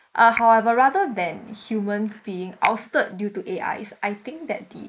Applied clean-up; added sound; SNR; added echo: neural mask model Resemble Enhance denoiser.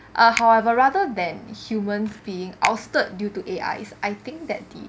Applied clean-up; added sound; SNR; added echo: none; Finger snapping; 14 dB; none.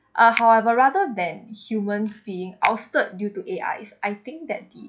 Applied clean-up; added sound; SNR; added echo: classical method log-MMSE.